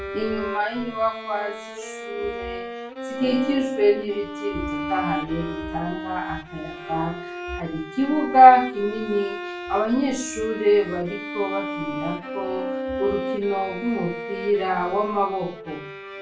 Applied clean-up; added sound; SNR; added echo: none; Bowed string instrument; 8 dB; reverberation time 0.3 s.